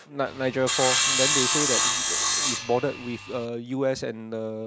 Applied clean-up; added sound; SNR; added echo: none; Sawing; -3 dB; none.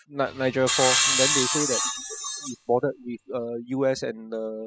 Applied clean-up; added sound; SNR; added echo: classical method spectral subtraction.